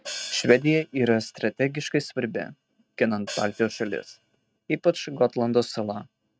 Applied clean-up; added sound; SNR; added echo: neural mask model RNNoise.